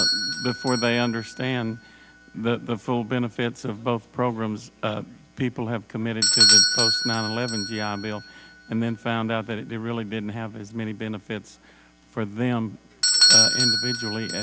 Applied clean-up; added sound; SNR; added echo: none; Bell / Doorbell; -2 dB; none.